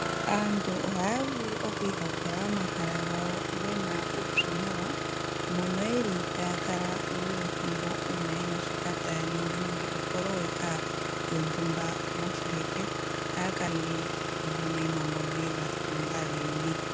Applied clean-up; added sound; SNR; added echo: none; Engine starting; -1 dB; none.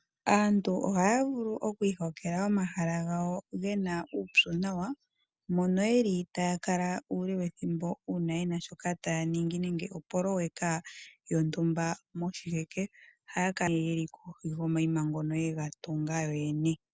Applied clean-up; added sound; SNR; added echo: none; none; none; none.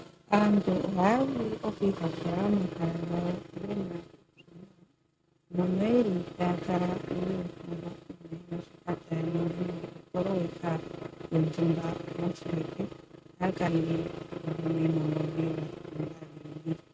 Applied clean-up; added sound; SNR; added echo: neural mask model RNNoise.